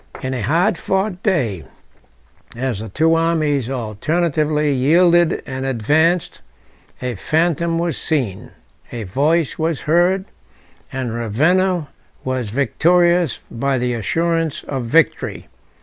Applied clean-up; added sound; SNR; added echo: none; none; none; none.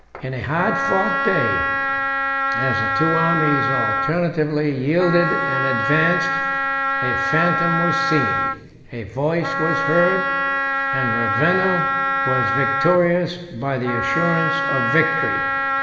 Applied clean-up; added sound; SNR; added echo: none; Wind instrument, woodwind instrument; -1 dB; reverberation time 1.7 s.